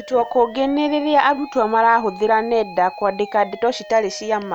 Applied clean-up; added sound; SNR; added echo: none; Musical instrument; 18 dB; none.